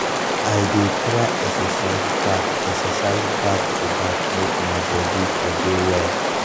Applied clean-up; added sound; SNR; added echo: none; Stream; -4 dB; none.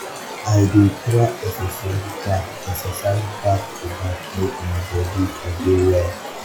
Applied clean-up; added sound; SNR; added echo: classical method log-MMSE.